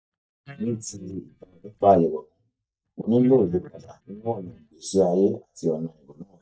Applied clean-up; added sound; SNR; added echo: neural mask model DeepFilterNet 3.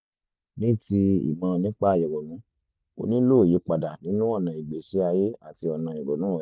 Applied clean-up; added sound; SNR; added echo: none; none; none; none.